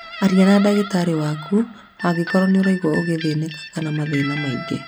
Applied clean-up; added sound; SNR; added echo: none; Guitar; 13 dB; none.